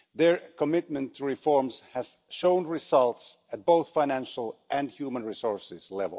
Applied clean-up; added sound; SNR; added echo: none; none; none; none.